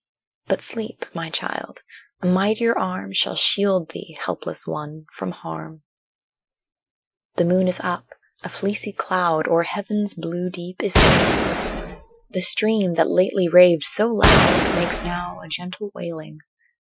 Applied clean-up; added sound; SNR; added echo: classical method Wiener filter.